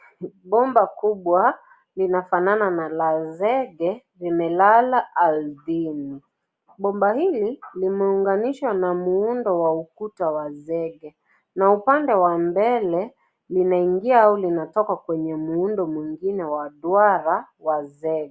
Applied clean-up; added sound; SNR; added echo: none; none; none; none.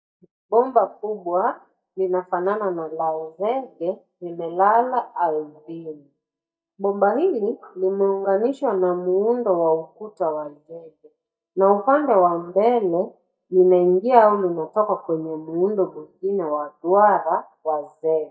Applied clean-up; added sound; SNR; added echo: neural mask model DeepFilterNet 3.